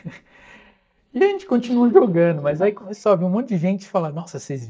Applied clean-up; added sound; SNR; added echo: neural mask model DeepFilterNet 3.